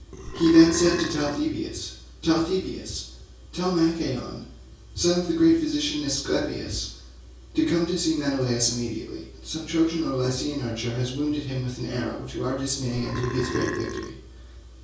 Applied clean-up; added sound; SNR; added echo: none; Burping, eructation; 7 dB; reverberation time 0.6 s.